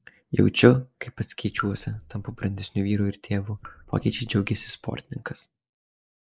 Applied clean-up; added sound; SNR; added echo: neural mask model Resemble Enhance denoiser.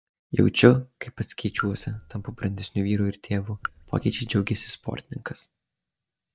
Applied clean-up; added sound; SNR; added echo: neural mask model DeepFilterNet 3.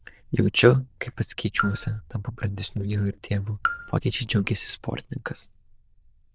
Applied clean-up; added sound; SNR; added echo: neural diffusion model UNIVERSE++.